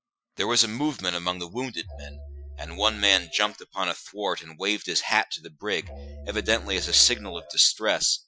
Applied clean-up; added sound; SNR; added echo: classical method Wiener filter.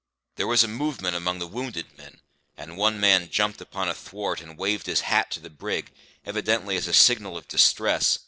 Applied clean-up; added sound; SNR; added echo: neural separator model SepFormer DNS4.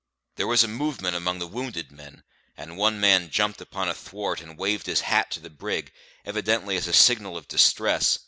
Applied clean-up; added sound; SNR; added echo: none; none; none; none.